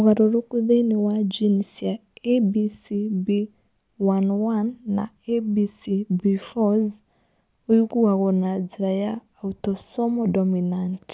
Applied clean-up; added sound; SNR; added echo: none; none; none; none.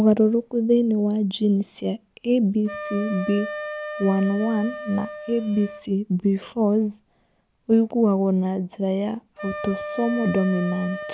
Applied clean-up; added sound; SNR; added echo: none; Wind instrument, woodwind instrument; 13 dB; none.